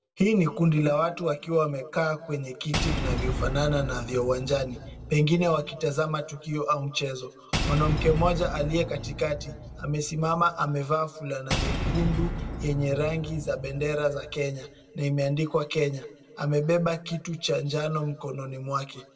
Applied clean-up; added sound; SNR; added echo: none; Shatter / Boom; 5 dB; reverberation time 1.4 s.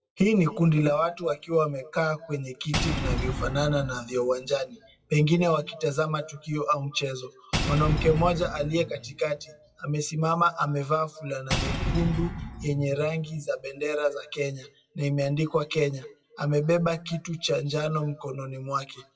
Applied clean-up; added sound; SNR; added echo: classical method WPE with log-MMSE.